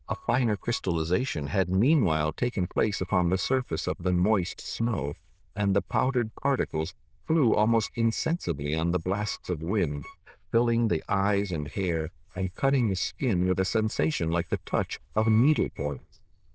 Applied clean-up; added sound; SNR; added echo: neural diffusion model UNIVERSE++.